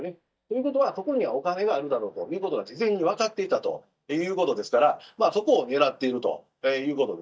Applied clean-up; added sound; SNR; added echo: neural mask model DeepFilterNet 3.